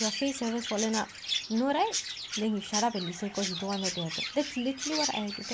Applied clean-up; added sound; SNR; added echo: none; Chirp, tweet; 4 dB; none.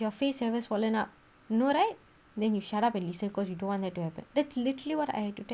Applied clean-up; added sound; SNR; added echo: none; none; none; none.